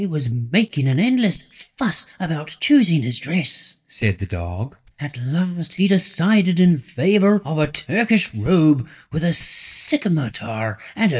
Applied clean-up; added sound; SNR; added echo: neural mask model DeepFilterNet 3.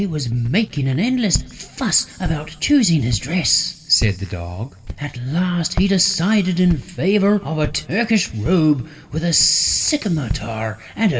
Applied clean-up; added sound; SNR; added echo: none; Walk, footsteps; 13 dB; reverberation time 1.3 s.